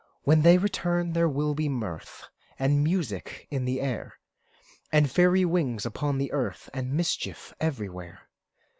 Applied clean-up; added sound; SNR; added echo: none; none; none; none.